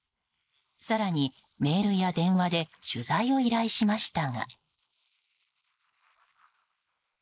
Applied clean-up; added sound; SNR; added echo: neural mask model Resemble Enhance denoiser.